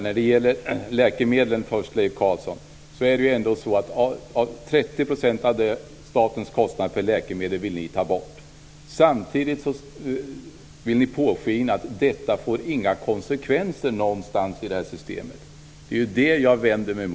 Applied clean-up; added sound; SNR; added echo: none; none; none; none.